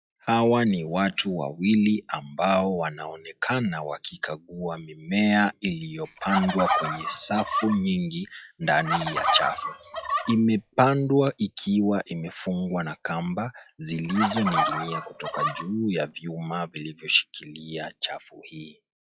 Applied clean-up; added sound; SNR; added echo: classical method log-MMSE.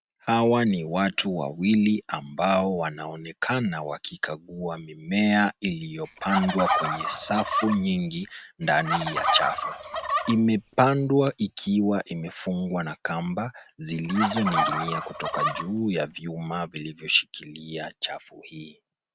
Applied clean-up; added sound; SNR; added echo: none; Fowl; 3 dB; none.